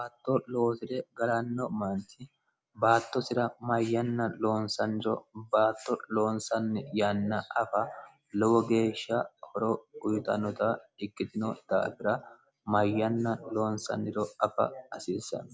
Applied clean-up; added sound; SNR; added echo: none; none; none; none.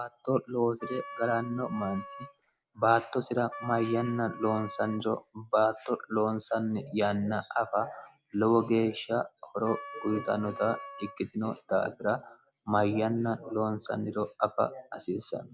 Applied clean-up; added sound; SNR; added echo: none; Wind instrument, woodwind instrument; 13 dB; none.